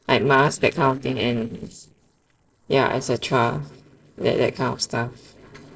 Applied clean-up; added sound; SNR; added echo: neural separator model SepFormer DNS4.